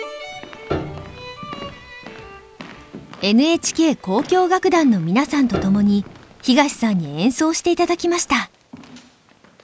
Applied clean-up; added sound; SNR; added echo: none; Piano; 13 dB; none.